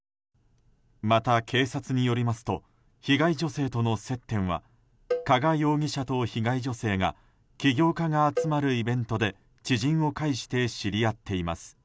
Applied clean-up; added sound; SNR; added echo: none; Cowbell; 10 dB; none.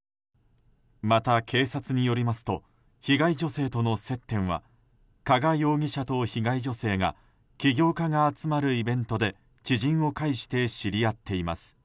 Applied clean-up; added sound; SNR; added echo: none; none; none; none.